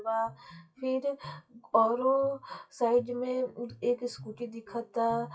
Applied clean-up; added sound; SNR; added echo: classical method WPE with log-MMSE.